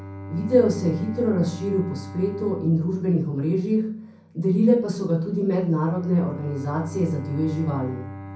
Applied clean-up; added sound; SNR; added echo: none; Bowed string instrument; 15 dB; reverberation time 0.6 s.